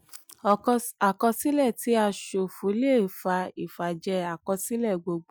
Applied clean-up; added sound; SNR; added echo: none; none; none; none.